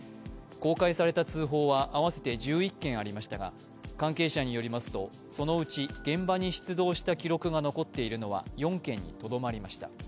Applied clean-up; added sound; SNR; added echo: none; Doorbell; 17 dB; none.